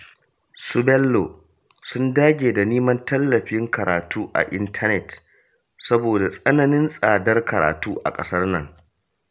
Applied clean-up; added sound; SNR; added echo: none; none; none; none.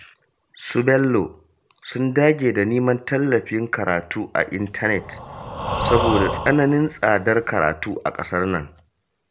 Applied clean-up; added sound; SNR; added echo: none; Breathing; 5 dB; none.